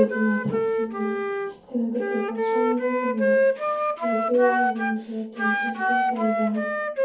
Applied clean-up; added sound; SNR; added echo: none; Wind instrument, woodwind instrument; -2 dB; reverberation time 0.7 s.